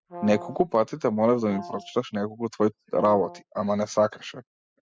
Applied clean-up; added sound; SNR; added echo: classical method spectral subtraction.